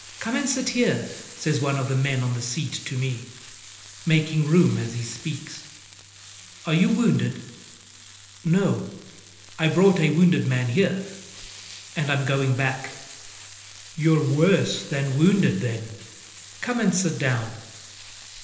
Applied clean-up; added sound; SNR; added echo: none; Frying (food); 18 dB; reverberation time 1.0 s.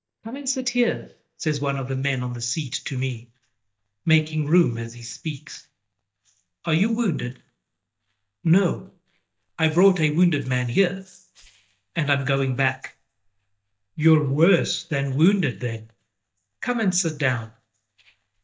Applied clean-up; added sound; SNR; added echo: neural mask model DeepFilterNet 3.